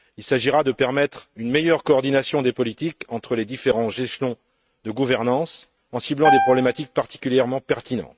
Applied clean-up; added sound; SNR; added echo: neural mask model RNNoise.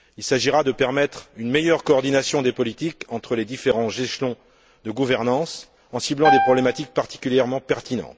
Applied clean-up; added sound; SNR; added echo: none; Piano; 1 dB; none.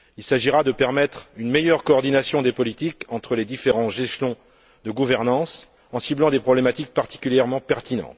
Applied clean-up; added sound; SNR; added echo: none; none; none; none.